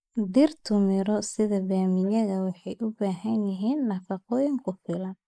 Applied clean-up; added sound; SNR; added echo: neural mask model Resemble Enhance denoiser.